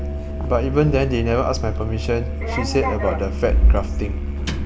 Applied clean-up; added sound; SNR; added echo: none; Sliding door + Musical instrument; -1 dB; none.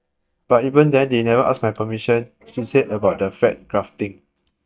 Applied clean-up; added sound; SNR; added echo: neural mask model DeepFilterNet 3.